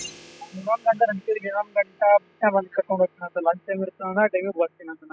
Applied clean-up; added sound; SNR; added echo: classical method spectral subtraction.